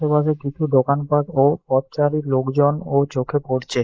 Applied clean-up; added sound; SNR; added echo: neural mask model Resemble Enhance denoiser.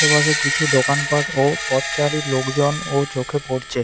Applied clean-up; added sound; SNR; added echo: none; Screech; 3 dB; none.